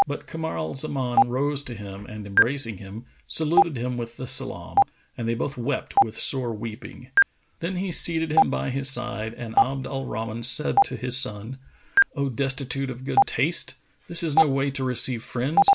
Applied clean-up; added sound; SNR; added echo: none; Stream; -1 dB; none.